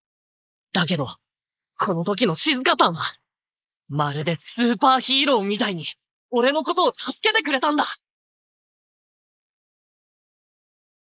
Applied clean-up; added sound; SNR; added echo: neural mask model Resemble Enhance denoiser.